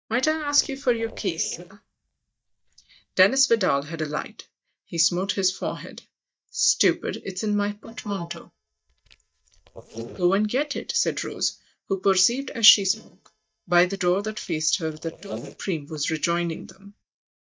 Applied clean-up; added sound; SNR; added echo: neural mask model DeepFilterNet 3.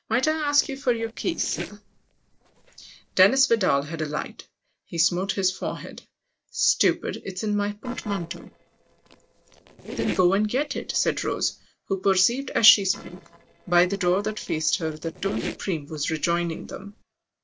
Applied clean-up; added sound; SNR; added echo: neural separator model SepFormer DNS4.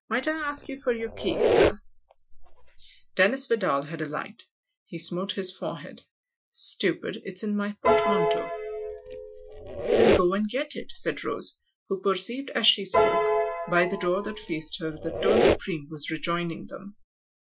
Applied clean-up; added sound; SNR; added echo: classical method Wiener filter.